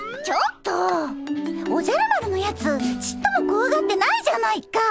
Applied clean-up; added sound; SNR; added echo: none; Guitar; 20 dB; none.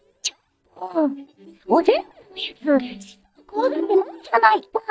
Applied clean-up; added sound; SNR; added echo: neural mask model DeepFilterNet 3.